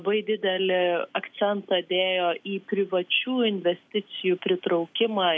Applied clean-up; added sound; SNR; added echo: none; none; none; none.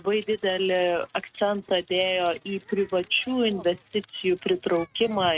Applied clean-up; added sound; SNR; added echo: neural mask model RNNoise.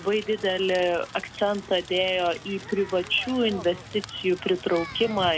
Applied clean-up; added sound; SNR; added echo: none; Crackle; 16 dB; none.